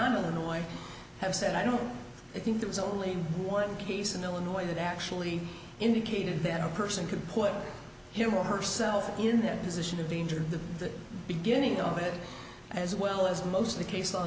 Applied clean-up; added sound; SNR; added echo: none; none; none; none.